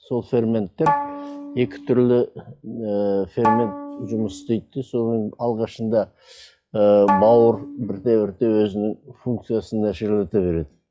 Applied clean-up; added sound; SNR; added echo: classical method log-MMSE.